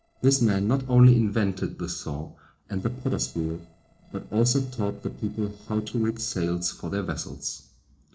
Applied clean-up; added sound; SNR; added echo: neural separator model SepFormer DNS4.